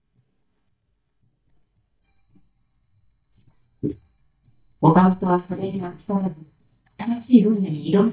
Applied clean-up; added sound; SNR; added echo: neural mask model DeepFilterNet 3.